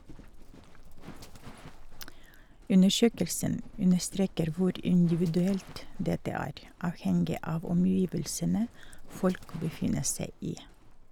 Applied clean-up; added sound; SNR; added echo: none; Livestock, farm animals, working animals; 15 dB; none.